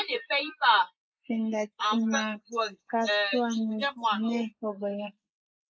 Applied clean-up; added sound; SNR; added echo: neural mask model Resemble Enhance denoiser.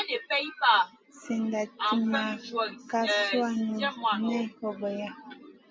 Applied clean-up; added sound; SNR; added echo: none; none; none; none.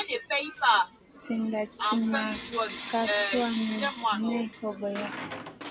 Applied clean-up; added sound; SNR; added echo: none; Coin (dropping) / Bell; 10 dB; none.